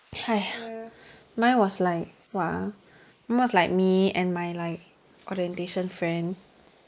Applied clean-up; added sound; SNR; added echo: neural mask model Resemble Enhance denoiser.